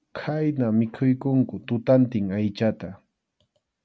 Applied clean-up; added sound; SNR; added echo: none; none; none; none.